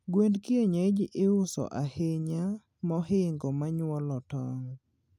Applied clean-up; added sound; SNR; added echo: none; none; none; none.